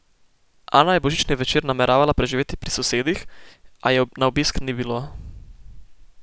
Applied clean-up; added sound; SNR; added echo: none; none; none; none.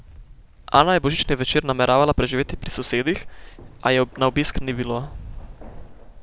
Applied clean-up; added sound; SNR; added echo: none; Keys jangling; 20 dB; none.